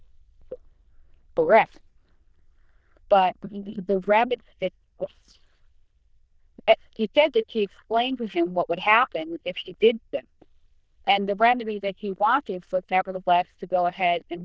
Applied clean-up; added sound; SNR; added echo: neural diffusion model UNIVERSE++.